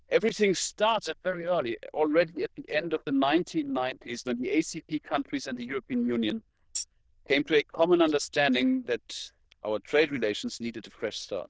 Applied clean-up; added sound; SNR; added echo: neural diffusion model UNIVERSE++.